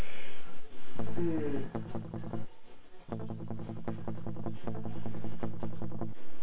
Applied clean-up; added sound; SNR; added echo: none; Strum; 13 dB; reverberation time 0.3 s.